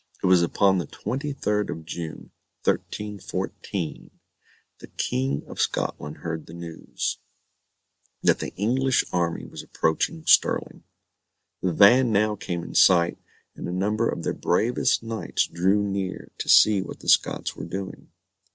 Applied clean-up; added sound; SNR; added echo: none; none; none; none.